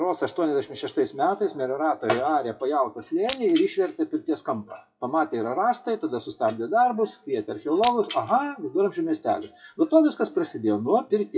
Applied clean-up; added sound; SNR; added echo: classical method WPE with log-MMSE.